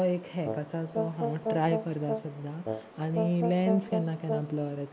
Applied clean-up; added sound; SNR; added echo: none; Brass instrument; 4 dB; none.